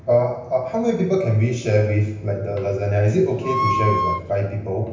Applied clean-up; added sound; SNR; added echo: none; Wind instrument, woodwind instrument; 4 dB; reverberation time 0.9 s.